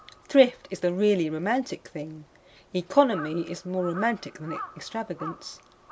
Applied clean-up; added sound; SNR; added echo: none; Crow; 17 dB; none.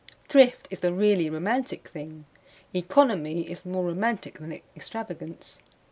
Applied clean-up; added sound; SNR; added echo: none; none; none; none.